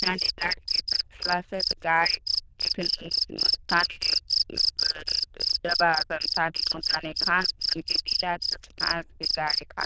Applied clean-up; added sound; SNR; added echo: neural diffusion model UNIVERSE++.